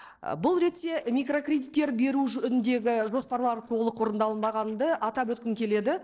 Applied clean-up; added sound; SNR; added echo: neural separator model SepFormer DNS4.